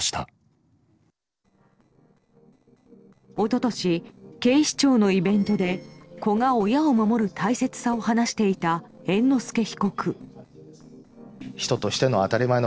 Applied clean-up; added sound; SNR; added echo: neural separator model SepFormer DNS4.